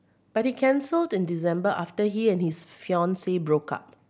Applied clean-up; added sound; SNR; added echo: none; none; none; none.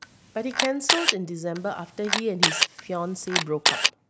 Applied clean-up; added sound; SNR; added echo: none; Camera; -4 dB; none.